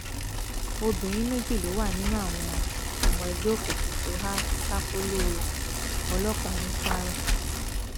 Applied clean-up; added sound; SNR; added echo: none; Bicycle; -5 dB; none.